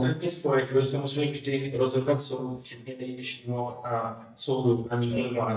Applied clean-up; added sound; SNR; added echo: neural mask model DeepFilterNet 3.